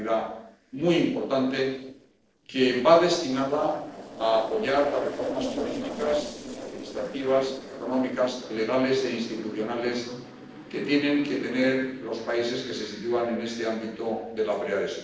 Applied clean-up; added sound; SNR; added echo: neural separator model SepFormer DNS4.